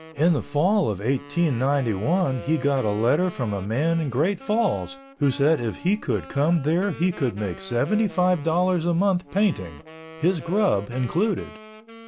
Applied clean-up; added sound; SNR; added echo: none; Wind instrument, woodwind instrument; 18 dB; none.